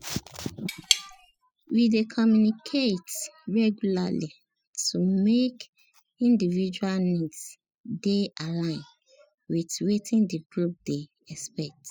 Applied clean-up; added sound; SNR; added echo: classical method spectral subtraction.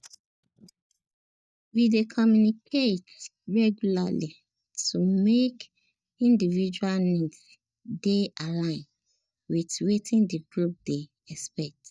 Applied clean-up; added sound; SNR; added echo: neural mask model DeepFilterNet 3.